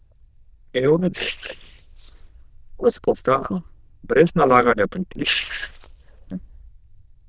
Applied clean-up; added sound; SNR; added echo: neural diffusion model UNIVERSE++.